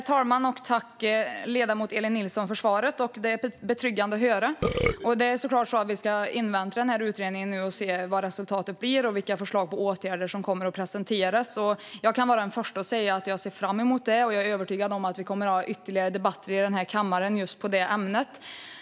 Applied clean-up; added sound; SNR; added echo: none; Burping, eructation; 0 dB; none.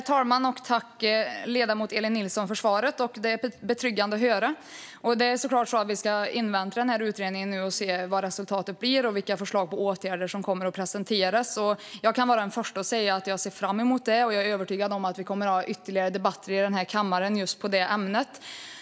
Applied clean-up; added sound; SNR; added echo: none; none; none; none.